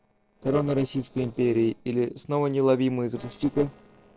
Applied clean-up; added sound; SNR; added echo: neural separator model SepFormer DNS4.